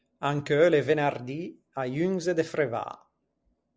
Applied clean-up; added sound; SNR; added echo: none; none; none; none.